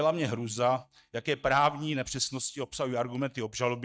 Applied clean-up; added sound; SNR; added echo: neural mask model DeepFilterNet 3.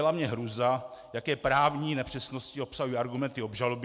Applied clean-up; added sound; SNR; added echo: none; none; none; none.